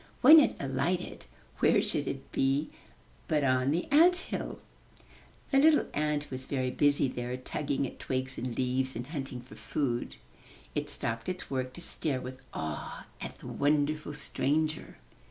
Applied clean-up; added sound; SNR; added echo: none; none; none; none.